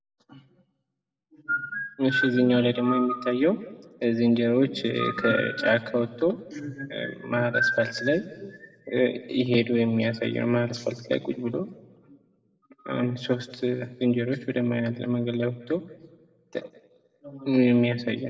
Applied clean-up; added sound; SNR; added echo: none; none; none; reverberation time 1.0 s.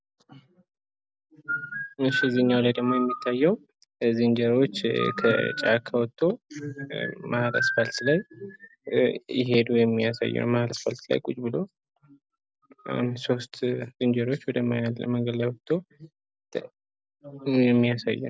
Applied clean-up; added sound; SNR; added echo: none; none; none; none.